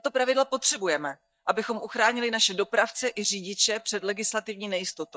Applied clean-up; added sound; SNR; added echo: neural mask model DeepFilterNet 3.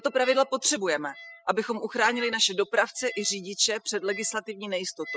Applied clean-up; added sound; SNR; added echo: classical method spectral subtraction.